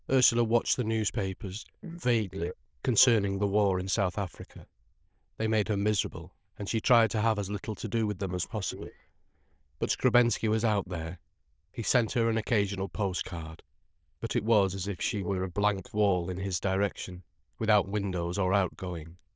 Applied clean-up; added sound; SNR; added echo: neural diffusion model UNIVERSE++.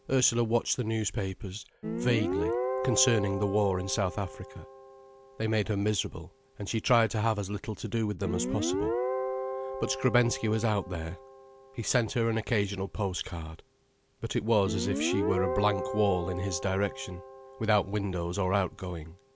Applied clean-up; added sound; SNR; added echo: none; Guitar; 7 dB; none.